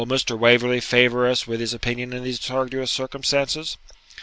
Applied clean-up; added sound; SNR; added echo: none; none; none; none.